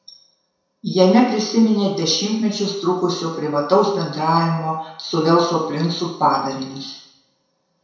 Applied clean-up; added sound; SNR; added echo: none; none; none; reverberation time 0.7 s.